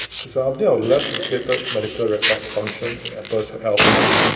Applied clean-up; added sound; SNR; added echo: none; Fire; -1 dB; reverberation time 2.5 s.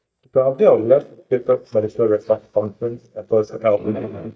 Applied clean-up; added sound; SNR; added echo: neural mask model DeepFilterNet 3.